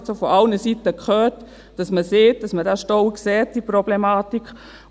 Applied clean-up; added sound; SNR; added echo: none; none; none; none.